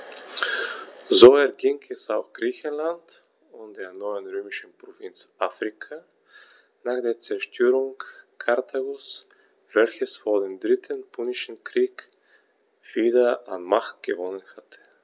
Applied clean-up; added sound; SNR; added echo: none; none; none; none.